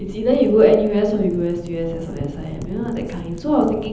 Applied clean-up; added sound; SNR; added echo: none; Wind / Fire; 14 dB; reverberation time 0.9 s.